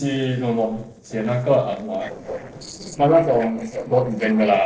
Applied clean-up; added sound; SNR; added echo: neural separator model SepFormer DNS4.